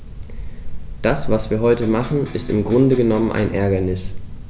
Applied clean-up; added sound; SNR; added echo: none; Electric guitar; 16 dB; none.